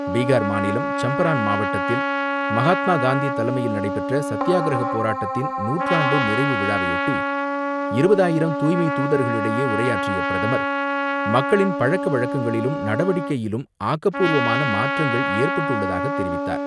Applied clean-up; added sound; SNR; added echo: none; Trumpet + Keyboard (musical); 1 dB; none.